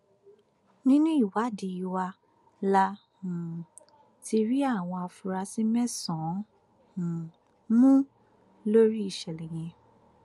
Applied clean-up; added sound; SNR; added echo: none; none; none; none.